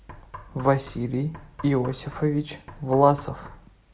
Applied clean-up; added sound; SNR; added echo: none; Knock; 19 dB; none.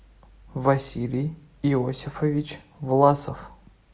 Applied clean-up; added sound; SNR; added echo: none; none; none; none.